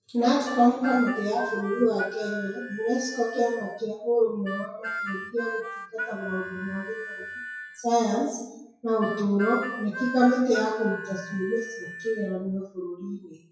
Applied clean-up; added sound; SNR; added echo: classical method WPE with log-MMSE.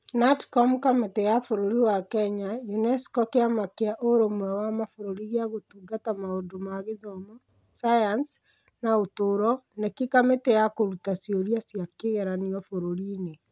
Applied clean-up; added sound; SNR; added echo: none; none; none; none.